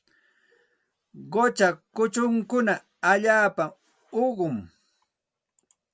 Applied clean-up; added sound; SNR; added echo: none; none; none; none.